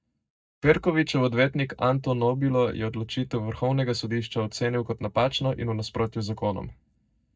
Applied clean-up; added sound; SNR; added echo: neural mask model DeepFilterNet 3.